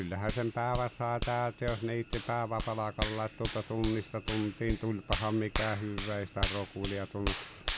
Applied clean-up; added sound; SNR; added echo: none; Hands; 1 dB; none.